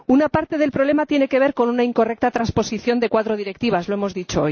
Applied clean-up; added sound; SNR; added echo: none; none; none; none.